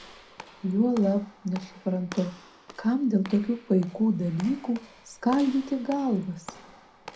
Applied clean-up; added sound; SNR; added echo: none; Walk, footsteps / Slam; 19 dB; reverberation time 0.2 s.